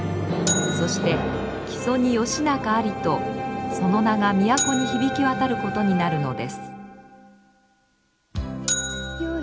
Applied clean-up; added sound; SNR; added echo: none; Bell; 11 dB; none.